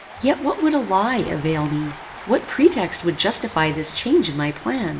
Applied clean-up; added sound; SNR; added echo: none; Cheering; 18 dB; reverberation time 0.5 s.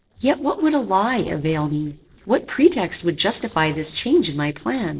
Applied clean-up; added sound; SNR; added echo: neural separator model SepFormer DNS4.